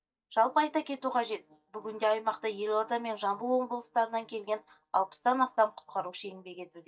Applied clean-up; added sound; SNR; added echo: neural mask model DeepFilterNet 3.